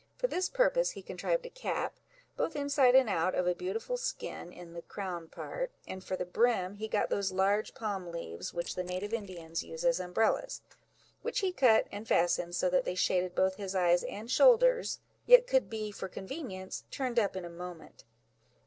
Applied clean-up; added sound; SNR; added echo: neural separator model SepFormer DNS4.